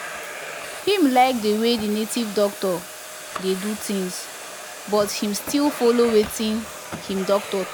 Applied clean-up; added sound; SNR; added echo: none; Domestic sounds, home sounds; 12 dB; none.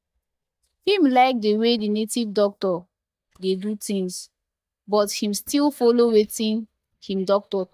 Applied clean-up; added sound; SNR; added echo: neural mask model DeepFilterNet 3.